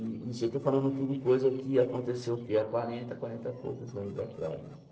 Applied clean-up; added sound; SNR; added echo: neural separator model SepFormer DNS4.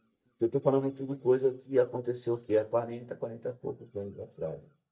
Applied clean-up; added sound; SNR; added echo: neural mask model DeepFilterNet 3.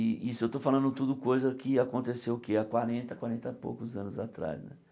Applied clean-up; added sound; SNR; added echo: none; none; none; none.